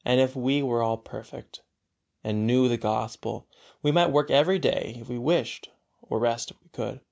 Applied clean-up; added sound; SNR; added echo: none; none; none; none.